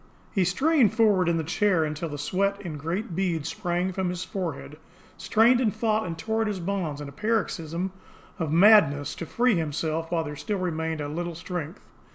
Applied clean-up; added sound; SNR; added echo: none; none; none; none.